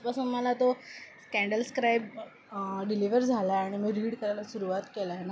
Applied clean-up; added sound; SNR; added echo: none; none; none; none.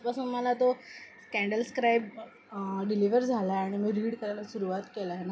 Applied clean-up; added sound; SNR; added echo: none; none; none; reverberation time 0.3 s.